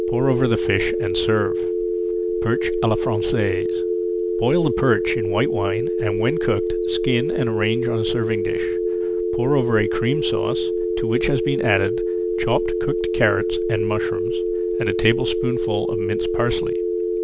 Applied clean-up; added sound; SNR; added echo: none; Telephone; -2 dB; none.